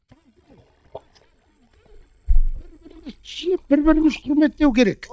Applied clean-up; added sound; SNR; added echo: neural mask model DeepFilterNet 3.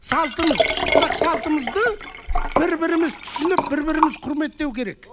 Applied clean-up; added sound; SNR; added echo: none; Liquid; 1 dB; none.